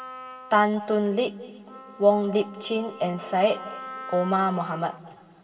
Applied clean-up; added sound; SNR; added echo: none; Wind instrument, woodwind instrument; 16 dB; reverberation time 2.1 s.